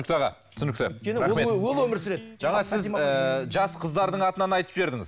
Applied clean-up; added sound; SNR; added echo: none; Electric guitar; 14 dB; none.